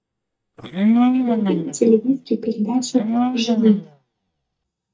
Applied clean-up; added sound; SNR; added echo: neural mask model DeepFilterNet 3.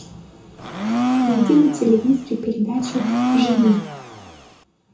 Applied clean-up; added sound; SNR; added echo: none; Domestic sounds, home sounds; 3 dB; reverberation time 0.6 s.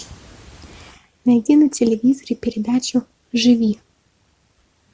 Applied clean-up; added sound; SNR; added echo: none; none; none; none.